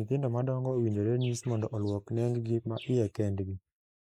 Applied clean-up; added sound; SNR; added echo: neural mask model Resemble Enhance denoiser.